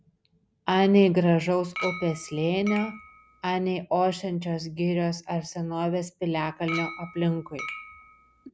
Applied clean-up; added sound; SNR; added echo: none; Chink, clink; 12 dB; none.